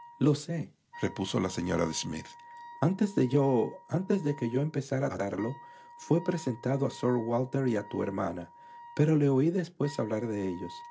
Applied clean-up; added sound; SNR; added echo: none; Wind instrument, woodwind instrument; 20 dB; none.